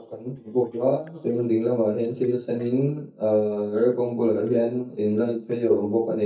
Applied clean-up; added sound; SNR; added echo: neural mask model DeepFilterNet 3.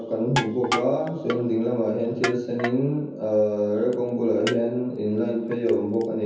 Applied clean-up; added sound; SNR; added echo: none; Crushing; 12 dB; reverberation time 0.7 s.